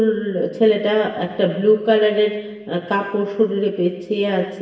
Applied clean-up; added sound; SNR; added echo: none; none; none; reverberation time 1.2 s.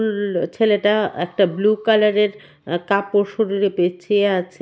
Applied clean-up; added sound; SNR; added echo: none; none; none; none.